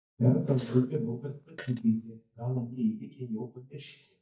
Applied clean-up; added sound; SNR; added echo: neural mask model DeepFilterNet 3.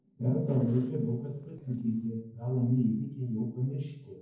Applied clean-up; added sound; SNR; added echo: neural separator model SepFormer DNS4.